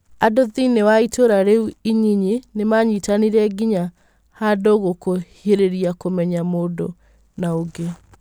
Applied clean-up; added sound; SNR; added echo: none; none; none; none.